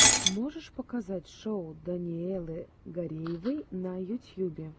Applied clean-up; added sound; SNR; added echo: none; Shatter; -3 dB; none.